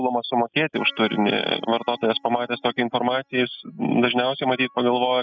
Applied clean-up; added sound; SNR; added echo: classical method spectral subtraction.